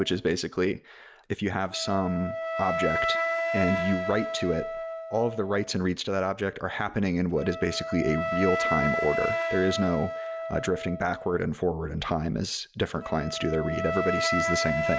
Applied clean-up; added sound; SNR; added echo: none; Wind instrument, woodwind instrument; 4 dB; none.